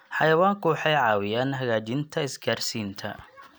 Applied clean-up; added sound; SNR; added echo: none; none; none; none.